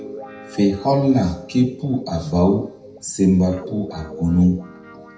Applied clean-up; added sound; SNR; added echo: none; Guitar; 17 dB; reverberation time 0.5 s.